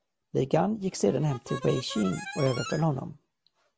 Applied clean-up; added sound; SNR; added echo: none; Harmonica; 12 dB; none.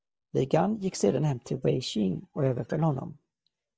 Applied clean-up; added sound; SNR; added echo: neural mask model DeepFilterNet 3.